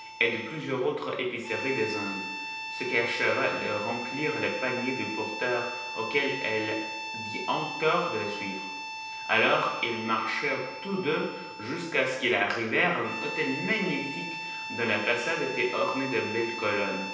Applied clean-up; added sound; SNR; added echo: none; Harmonica; 8 dB; reverberation time 0.9 s.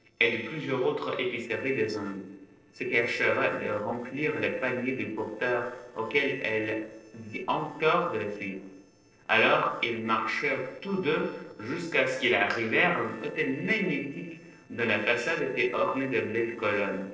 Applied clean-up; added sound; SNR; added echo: neural separator model SepFormer DNS4.